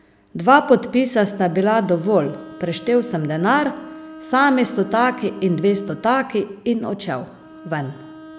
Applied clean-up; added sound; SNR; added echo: none; Bowed string instrument; 19 dB; none.